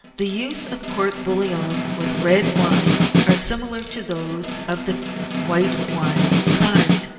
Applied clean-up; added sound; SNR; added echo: none; Snare drum; -2 dB; reverberation time 2.8 s.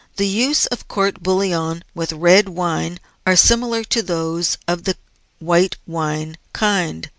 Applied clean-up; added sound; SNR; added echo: none; none; none; none.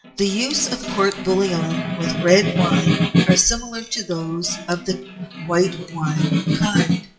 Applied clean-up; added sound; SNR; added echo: classical method WPE with log-MMSE.